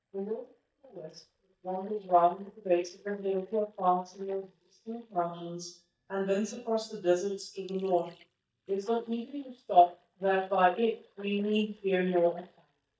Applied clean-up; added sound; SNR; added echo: neural mask model DeepFilterNet 3.